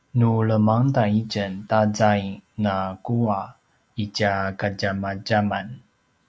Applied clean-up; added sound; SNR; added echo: none; none; none; none.